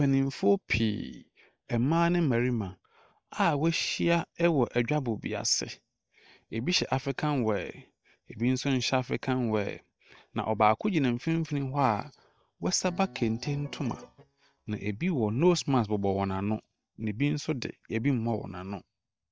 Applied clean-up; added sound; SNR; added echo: neural mask model DeepFilterNet 3.